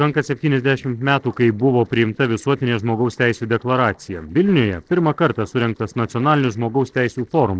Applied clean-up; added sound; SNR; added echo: neural separator model SepFormer DNS4.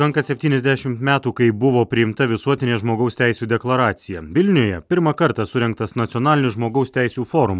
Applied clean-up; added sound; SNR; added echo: none; none; none; none.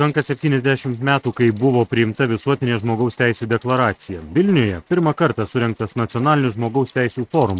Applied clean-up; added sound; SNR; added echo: neural mask model RNNoise.